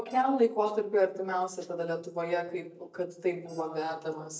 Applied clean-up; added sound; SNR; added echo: neural mask model DeepFilterNet 3.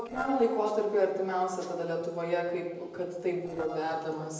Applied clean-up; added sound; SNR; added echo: neural separator model SepFormer DNS4.